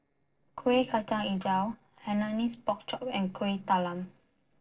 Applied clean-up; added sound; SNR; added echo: neural separator model SepFormer DNS4.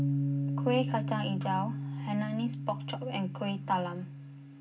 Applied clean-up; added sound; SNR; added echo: none; Bass guitar; 1 dB; reverberation time 0.4 s.